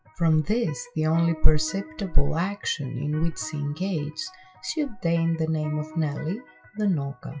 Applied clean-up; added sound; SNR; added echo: classical method WPE with log-MMSE.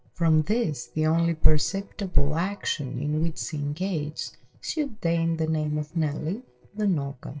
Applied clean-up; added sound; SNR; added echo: neural separator model SepFormer DNS4.